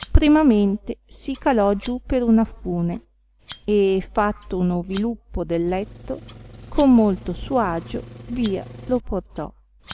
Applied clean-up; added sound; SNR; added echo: none; Engine + Scissors; 17 dB; none.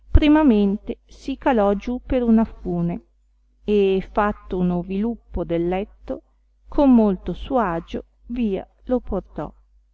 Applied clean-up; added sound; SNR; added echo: none; none; none; none.